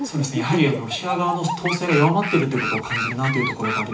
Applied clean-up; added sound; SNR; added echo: none; Animal; 5 dB; reverberation time 0.4 s.